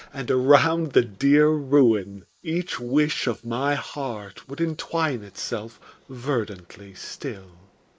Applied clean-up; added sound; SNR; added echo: neural mask model Resemble Enhance denoiser.